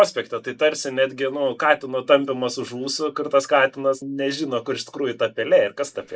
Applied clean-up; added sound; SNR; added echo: neural mask model Resemble Enhance denoiser.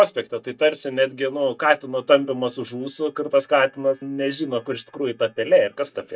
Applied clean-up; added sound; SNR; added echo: neural mask model DeepFilterNet 3.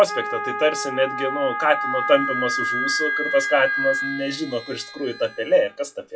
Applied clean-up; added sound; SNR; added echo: classical method log-MMSE.